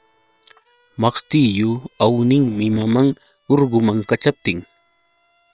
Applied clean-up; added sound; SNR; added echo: neural separator model SepFormer WHAM!.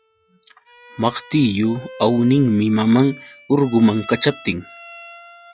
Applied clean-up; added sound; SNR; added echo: classical method log-MMSE.